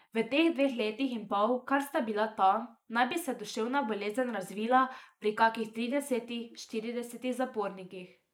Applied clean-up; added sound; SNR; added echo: neural mask model Resemble Enhance denoiser.